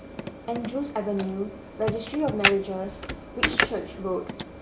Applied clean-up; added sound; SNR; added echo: none; Computer keyboard; 1 dB; none.